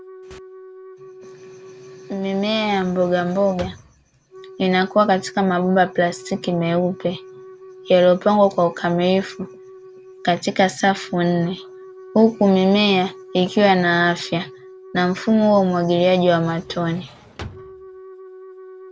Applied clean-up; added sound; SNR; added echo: none; Drawer open or close + Wind instrument, woodwind instrument; 20 dB; none.